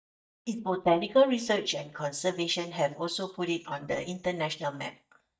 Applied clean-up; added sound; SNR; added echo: neural mask model DeepFilterNet 3.